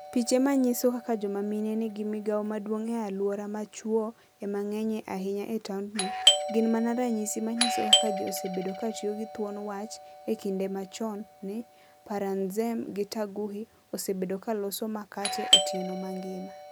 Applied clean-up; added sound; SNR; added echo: none; Doorbell; 3 dB; none.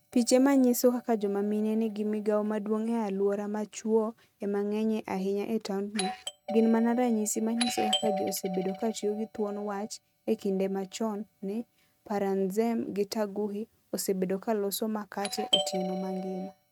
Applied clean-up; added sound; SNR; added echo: neural mask model RNNoise.